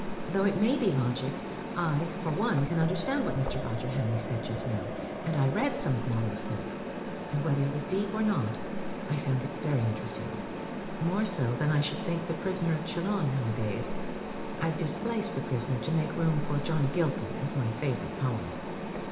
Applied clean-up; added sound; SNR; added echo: none; Mechanisms; 5 dB; reverberation time 0.8 s.